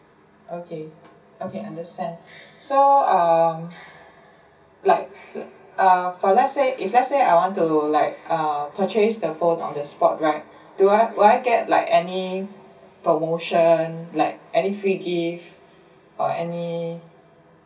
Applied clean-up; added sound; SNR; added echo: none; none; none; reverberation time 0.3 s.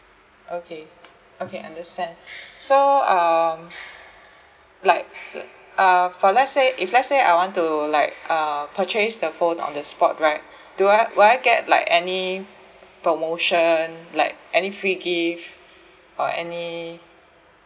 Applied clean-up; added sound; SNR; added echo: none; none; none; none.